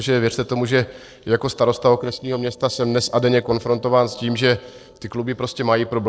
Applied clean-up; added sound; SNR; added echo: neural separator model SepFormer DNS4.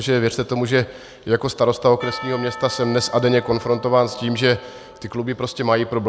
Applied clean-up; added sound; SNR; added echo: none; Percussion; 18 dB; none.